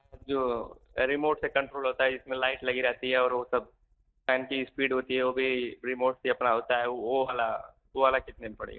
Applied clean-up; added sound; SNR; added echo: neural mask model DeepFilterNet 3.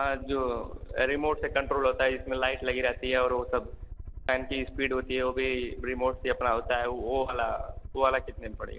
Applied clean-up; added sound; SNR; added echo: none; Aircraft; 11 dB; none.